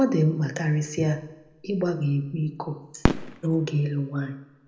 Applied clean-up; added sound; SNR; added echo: none; Fireworks; 7 dB; reverberation time 0.7 s.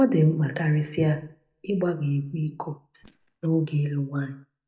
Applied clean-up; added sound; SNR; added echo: neural mask model DeepFilterNet 3.